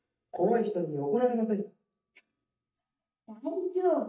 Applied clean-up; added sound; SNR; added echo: neural mask model DeepFilterNet 3.